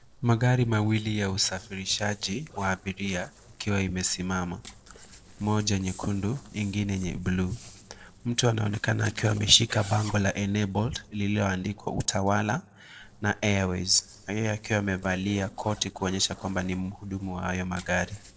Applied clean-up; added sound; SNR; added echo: neural separator model SepFormer DNS4.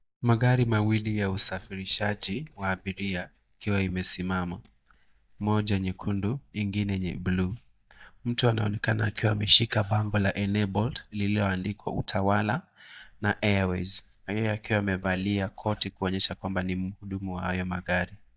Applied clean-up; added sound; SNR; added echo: neural mask model DeepFilterNet 3.